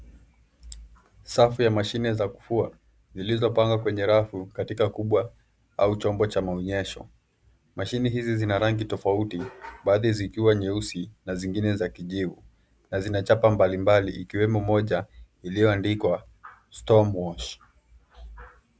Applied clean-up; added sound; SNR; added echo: none; none; none; none.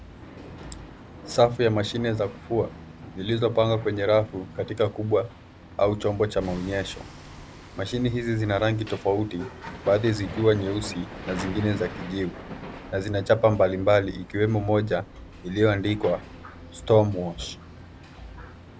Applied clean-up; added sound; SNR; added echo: none; Hammer; 15 dB; none.